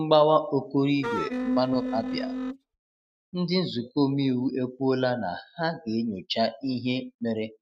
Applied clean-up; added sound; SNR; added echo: neural mask model RNNoise.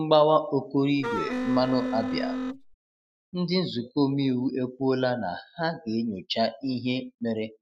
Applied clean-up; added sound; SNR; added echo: none; Wind instrument, woodwind instrument; 3 dB; none.